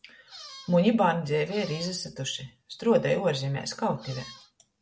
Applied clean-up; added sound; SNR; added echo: none; Squeak; 19 dB; none.